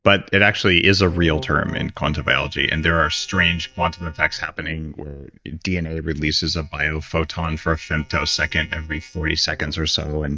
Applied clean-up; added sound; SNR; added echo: neural mask model DeepFilterNet 3.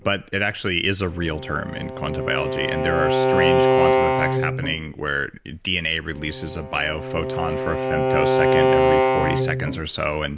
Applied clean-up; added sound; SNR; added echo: none; Bowed string instrument; -4 dB; none.